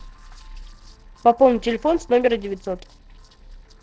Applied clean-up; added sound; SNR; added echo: neural separator model SepFormer DNS4.